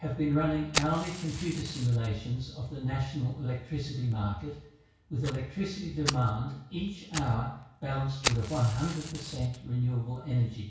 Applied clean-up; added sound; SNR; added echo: none; Fire; 10 dB; reverberation time 0.6 s.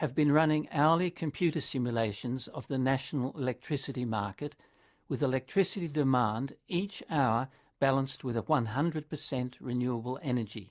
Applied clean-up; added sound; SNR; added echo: none; none; none; none.